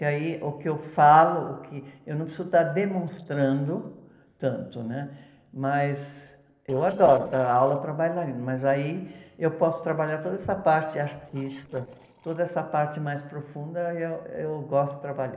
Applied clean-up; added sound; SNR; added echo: neural separator model SepFormer DNS4.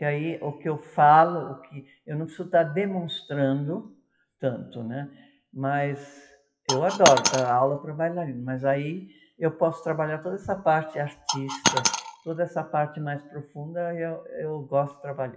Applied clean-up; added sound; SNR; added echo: classical method WPE with log-MMSE.